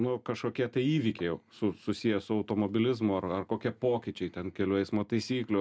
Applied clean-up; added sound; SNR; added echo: none; none; none; none.